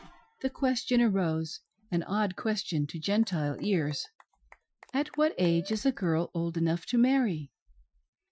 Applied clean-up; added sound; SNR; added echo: classical method Wiener filter.